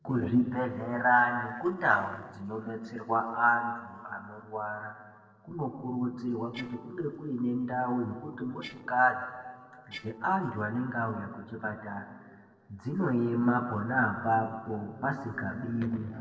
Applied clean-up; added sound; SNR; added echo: neural separator model SepFormer DNS4.